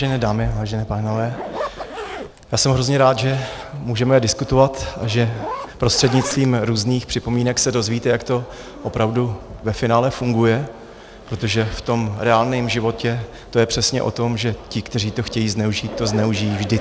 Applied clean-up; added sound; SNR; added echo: none; Zipper (clothing); 16 dB; none.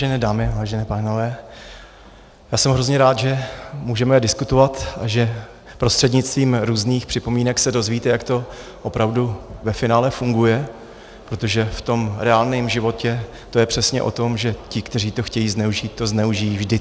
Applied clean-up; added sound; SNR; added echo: none; none; none; none.